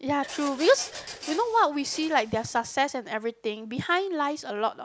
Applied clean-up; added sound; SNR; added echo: none; Printer; 15 dB; none.